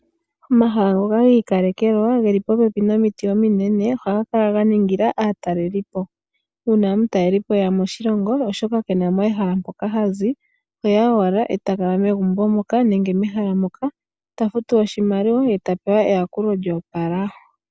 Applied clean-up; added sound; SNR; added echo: none; none; none; none.